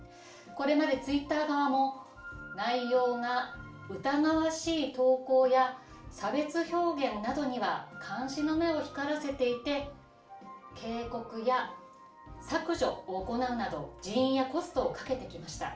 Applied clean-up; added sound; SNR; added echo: none; none; none; reverberation time 0.4 s.